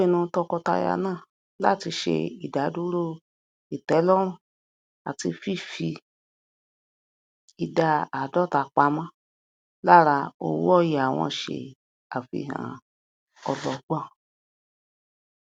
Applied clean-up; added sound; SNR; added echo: none; none; none; none.